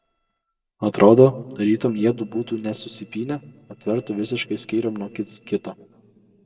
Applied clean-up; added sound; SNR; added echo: neural separator model SepFormer DNS4.